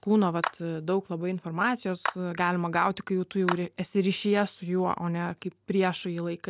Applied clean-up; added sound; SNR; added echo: none; Clapping; 11 dB; none.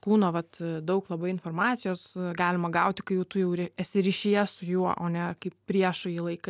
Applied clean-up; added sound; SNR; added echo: none; none; none; none.